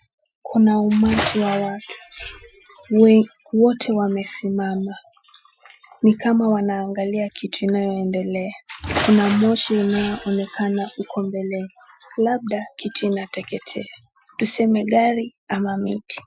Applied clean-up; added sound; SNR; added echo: classical method Wiener filter.